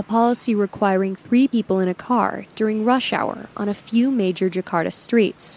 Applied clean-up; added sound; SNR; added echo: none; none; none; none.